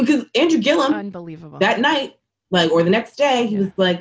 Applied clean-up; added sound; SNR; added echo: none; none; none; none.